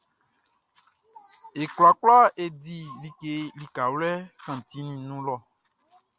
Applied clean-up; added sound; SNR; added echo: none; none; none; none.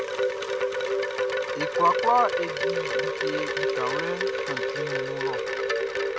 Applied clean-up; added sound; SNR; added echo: none; Wind chime; -4 dB; none.